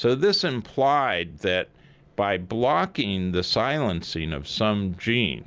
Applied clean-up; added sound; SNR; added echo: none; none; none; none.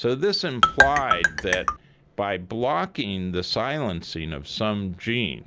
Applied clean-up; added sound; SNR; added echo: none; Marimba, xylophone; -5 dB; none.